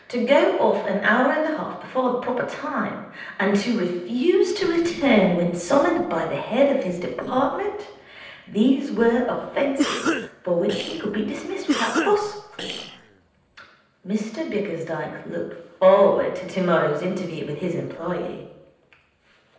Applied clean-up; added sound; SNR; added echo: neural separator model SepFormer DNS4.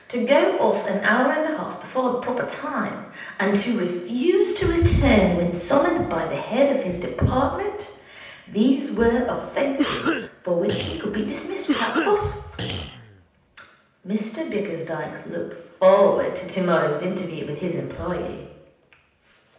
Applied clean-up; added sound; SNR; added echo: none; Cough; 5 dB; reverberation time 0.9 s.